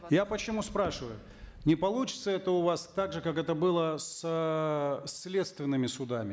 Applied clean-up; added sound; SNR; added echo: none; none; none; none.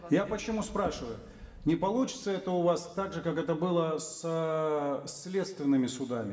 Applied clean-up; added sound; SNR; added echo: none; none; none; reverberation time 1.6 s.